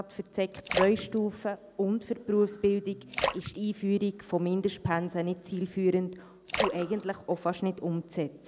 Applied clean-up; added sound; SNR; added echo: none; Splash, splatter; 7 dB; none.